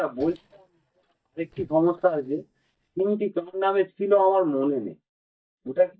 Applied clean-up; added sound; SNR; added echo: neural mask model DeepFilterNet 3.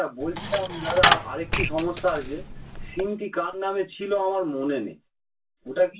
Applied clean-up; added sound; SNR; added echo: none; Coin (dropping); -1 dB; reverberation time 0.2 s.